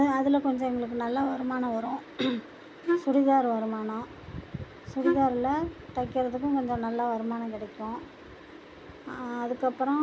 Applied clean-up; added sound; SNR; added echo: none; Wind instrument, woodwind instrument; 1 dB; none.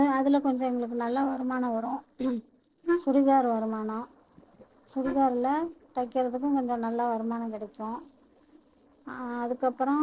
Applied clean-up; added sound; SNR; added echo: neural separator model SepFormer DNS4.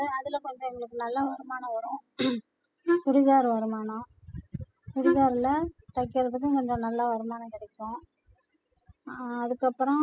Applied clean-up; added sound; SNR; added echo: classical method spectral subtraction.